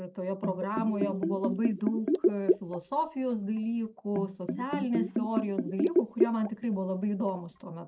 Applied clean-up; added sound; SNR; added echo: none; Bathtub (filling or washing); 0 dB; none.